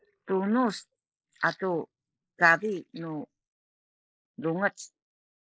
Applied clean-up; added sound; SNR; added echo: neural mask model Resemble Enhance denoiser.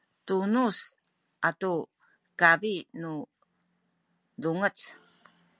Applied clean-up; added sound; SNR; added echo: none; none; none; none.